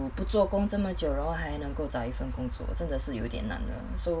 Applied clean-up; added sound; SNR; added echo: none; none; none; none.